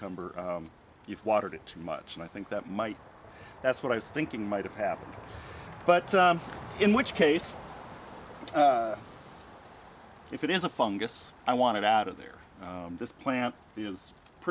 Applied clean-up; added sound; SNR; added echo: none; none; none; none.